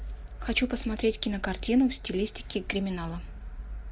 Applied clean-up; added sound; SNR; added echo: none; none; none; none.